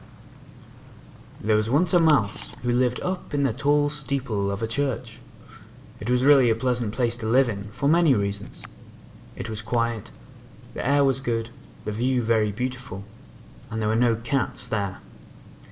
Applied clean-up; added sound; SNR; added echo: none; Tick-tock; 19 dB; reverberation time 0.5 s.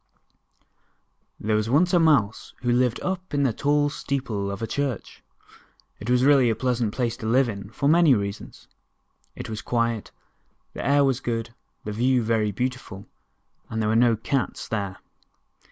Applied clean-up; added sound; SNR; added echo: none; none; none; none.